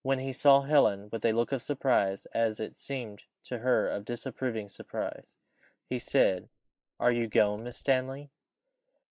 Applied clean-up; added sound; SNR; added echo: neural mask model Resemble Enhance denoiser.